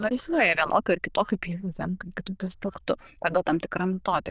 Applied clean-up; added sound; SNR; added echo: neural diffusion model UNIVERSE++.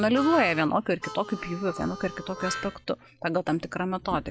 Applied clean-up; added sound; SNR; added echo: none; Harmonica; 10 dB; none.